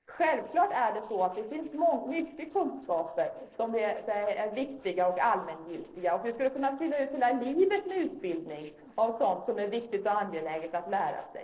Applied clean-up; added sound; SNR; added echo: neural separator model SepFormer DNS4.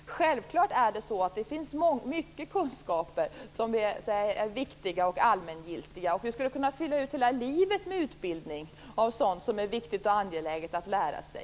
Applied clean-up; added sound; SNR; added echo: none; none; none; none.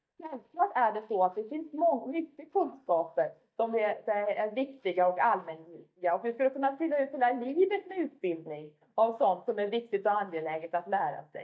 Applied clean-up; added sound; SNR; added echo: neural mask model DeepFilterNet 3.